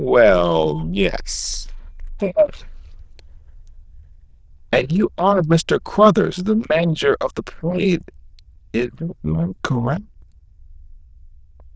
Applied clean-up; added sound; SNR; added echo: neural diffusion model UNIVERSE++.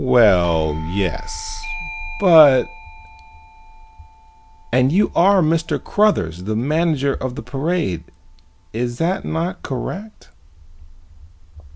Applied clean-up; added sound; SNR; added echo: none; Doorbell; 20 dB; none.